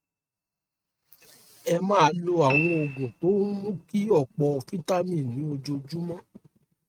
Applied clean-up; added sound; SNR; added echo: neural mask model RNNoise.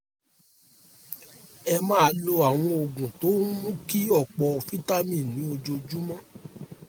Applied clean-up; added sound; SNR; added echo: none; none; none; none.